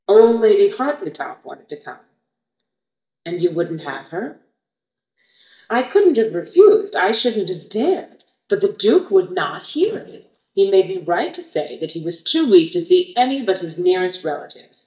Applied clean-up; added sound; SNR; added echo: neural mask model DeepFilterNet 3.